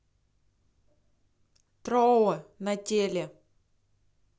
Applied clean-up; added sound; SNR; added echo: none; none; none; none.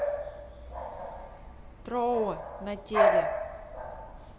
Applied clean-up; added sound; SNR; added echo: none; Bark / Bird vocalization, bird call, bird song; -4 dB; none.